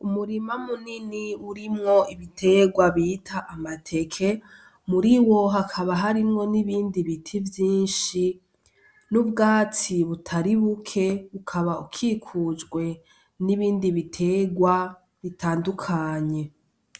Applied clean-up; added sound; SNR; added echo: none; none; none; none.